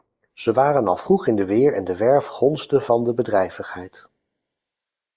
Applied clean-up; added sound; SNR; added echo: neural mask model Resemble Enhance denoiser.